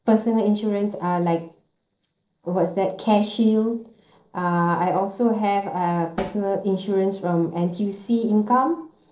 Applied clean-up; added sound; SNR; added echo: neural separator model SepFormer DNS4.